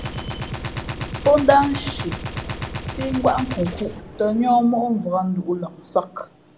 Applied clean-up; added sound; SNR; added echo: none; Gunshot, gunfire; 9 dB; none.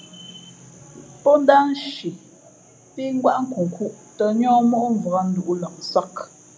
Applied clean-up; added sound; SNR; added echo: none; none; none; none.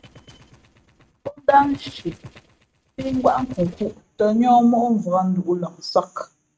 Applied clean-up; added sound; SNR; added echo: neural mask model RNNoise.